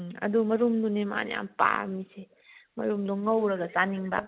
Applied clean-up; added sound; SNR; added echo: none; none; none; none.